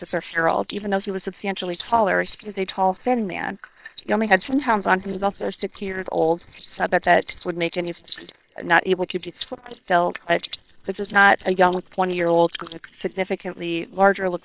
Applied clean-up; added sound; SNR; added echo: neural separator model SepFormer WHAM!.